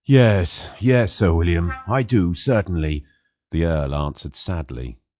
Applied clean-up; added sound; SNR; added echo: classical method log-MMSE.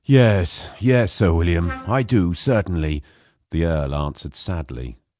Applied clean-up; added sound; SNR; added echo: none; Trumpet; 19 dB; none.